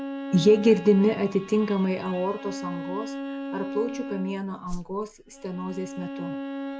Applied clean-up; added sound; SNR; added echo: none; Whoosh, swoosh, swish + Bowed string instrument; 10 dB; none.